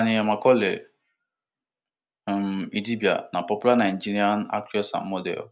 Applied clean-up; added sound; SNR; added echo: none; none; none; none.